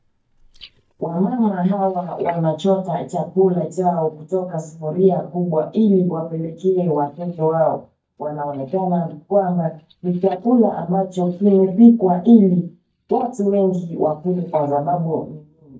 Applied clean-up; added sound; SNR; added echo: neural mask model DeepFilterNet 3.